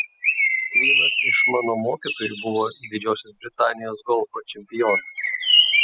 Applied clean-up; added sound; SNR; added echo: classical method spectral subtraction.